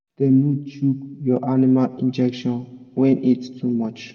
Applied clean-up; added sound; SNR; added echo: none; none; none; reverberation time 1.2 s.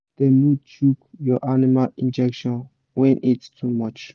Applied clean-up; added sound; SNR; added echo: none; none; none; none.